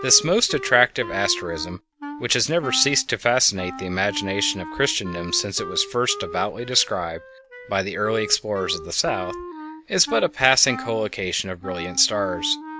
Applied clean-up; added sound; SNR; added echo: none; Wind instrument, woodwind instrument; 13 dB; none.